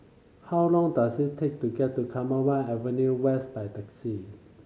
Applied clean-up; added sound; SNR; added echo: none; none; none; none.